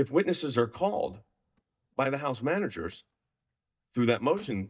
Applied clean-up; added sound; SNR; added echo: neural mask model DeepFilterNet 3.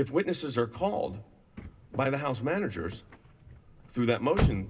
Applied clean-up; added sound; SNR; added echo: none; Slam / Car; 6 dB; reverberation time 0.2 s.